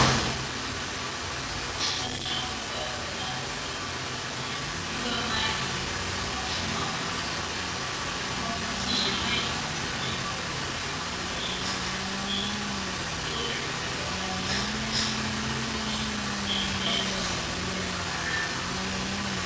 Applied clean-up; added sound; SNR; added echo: neural separator model SepFormer DNS4.